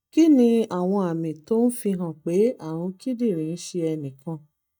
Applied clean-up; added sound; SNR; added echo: neural mask model DeepFilterNet 3.